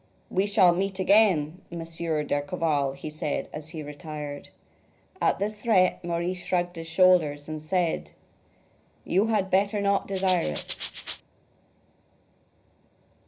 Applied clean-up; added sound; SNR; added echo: none; Rattle (instrument); -5 dB; reverberation time 0.5 s.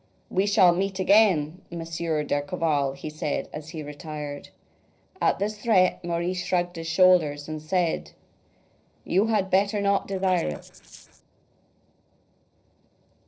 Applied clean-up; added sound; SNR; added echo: neural separator model SepFormer DNS4.